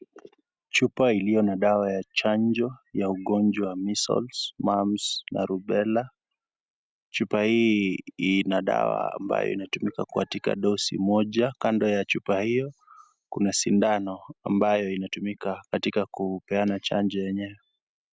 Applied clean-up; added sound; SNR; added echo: none; none; none; none.